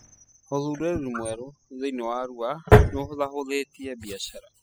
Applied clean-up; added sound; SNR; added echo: classical method spectral subtraction.